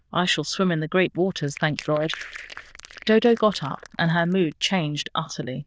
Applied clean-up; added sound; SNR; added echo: neural diffusion model UNIVERSE++.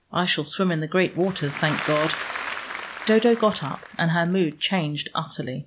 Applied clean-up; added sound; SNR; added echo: none; Applause / Crowd; 10 dB; none.